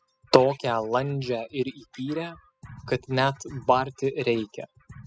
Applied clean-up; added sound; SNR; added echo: classical method spectral subtraction.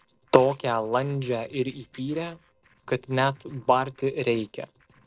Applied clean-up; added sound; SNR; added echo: neural separator model SepFormer DNS4.